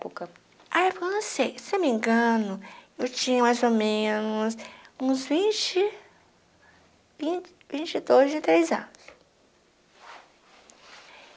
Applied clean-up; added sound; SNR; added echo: none; none; none; none.